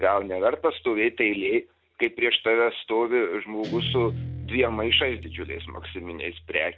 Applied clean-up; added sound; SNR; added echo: none; Guitar; 13 dB; none.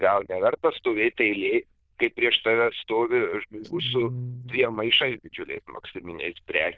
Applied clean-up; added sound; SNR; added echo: neural diffusion model UNIVERSE++.